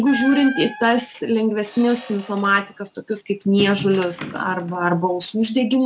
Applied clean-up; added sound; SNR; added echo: none; Squeak; 15 dB; none.